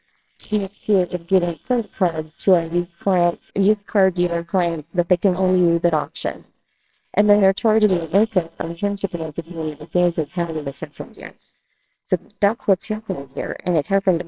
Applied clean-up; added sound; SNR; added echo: neural separator model SepFormer WHAMR!.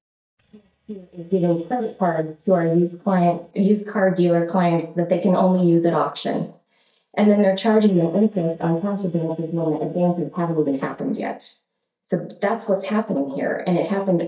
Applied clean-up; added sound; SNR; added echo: neural mask model DeepFilterNet 3.